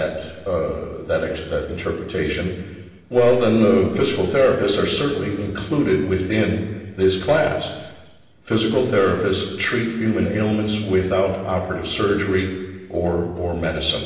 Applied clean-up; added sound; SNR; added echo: none; none; none; reverberation time 1.3 s.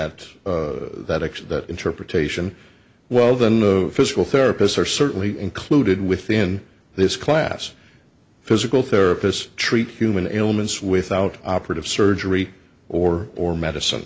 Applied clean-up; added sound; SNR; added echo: none; none; none; none.